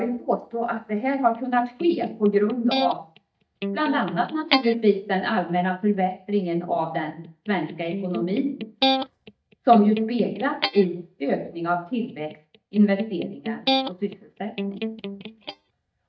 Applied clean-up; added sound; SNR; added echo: neural mask model DeepFilterNet 3.